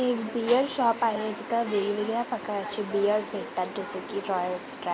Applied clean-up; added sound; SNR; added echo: none; none; none; none.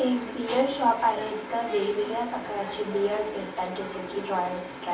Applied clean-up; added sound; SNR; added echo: none; none; none; reverberation time 0.3 s.